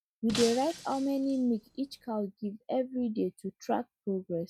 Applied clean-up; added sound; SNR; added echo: none; Shatter; 10 dB; none.